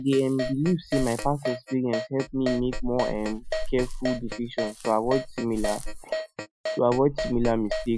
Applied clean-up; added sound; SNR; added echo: classical method Wiener filter.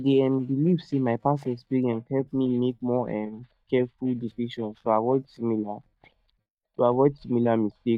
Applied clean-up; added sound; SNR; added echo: neural mask model DeepFilterNet 3.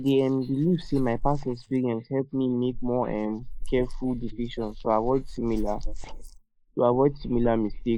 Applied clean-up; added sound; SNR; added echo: neural mask model Resemble Enhance denoiser.